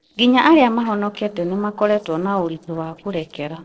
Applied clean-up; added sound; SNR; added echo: neural separator model SepFormer DNS4.